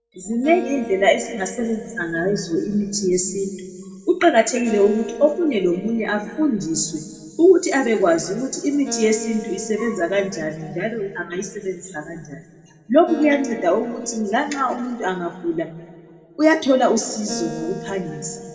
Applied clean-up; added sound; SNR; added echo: none; Acoustic guitar; 16 dB; reverberation time 1.8 s.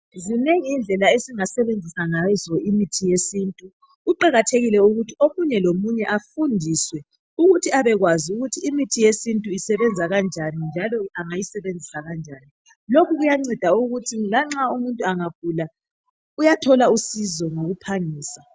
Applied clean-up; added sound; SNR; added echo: none; none; none; none.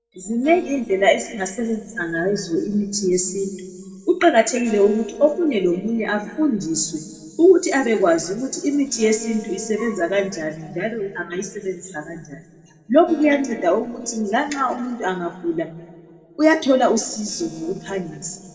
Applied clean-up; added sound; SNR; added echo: neural separator model SepFormer DNS4.